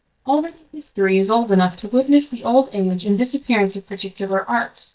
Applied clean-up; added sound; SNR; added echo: neural mask model DeepFilterNet 3.